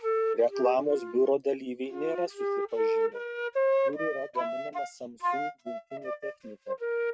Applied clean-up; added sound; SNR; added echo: neural mask model RNNoise.